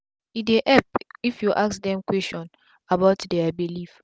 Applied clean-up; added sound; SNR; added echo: none; none; none; none.